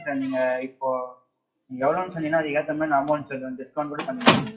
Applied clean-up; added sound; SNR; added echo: classical method WPE with log-MMSE.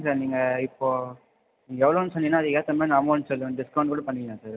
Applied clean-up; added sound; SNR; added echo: none; none; none; none.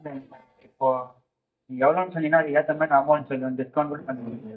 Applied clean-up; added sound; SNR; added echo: neural mask model DeepFilterNet 3.